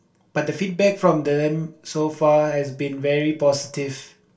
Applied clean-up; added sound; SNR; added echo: none; none; none; reverberation time 0.3 s.